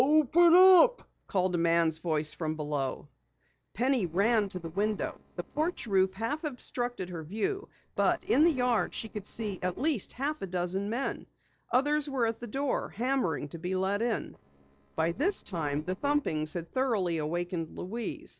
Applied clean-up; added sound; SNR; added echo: neural separator model SepFormer DNS4.